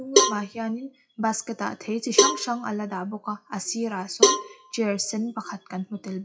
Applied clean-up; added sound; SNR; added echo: classical method WPE with log-MMSE.